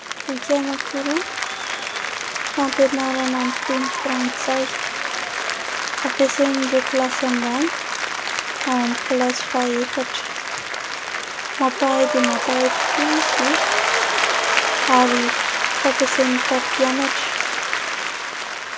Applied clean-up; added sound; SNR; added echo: none; Applause; 0 dB; none.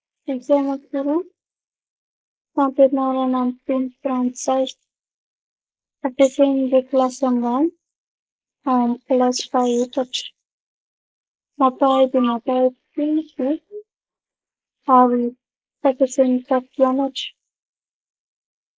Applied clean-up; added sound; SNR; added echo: neural mask model Resemble Enhance denoiser.